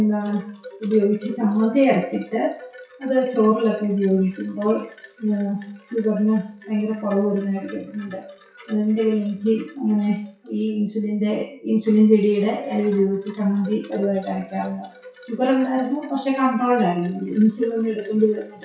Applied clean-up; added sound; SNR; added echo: classical method WPE with log-MMSE.